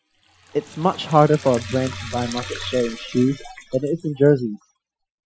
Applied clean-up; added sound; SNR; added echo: classical method Wiener filter.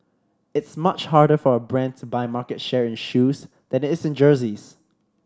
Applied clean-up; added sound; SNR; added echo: none; none; none; none.